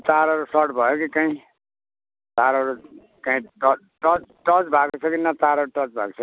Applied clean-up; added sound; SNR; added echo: none; none; none; none.